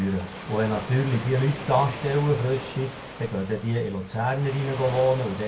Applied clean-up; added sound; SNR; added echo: none; Waves, surf; 12 dB; reverberation time 0.2 s.